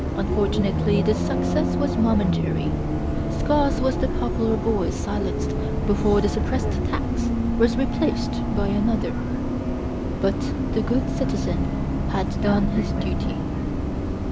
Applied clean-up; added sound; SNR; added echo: none; Bus; -3 dB; none.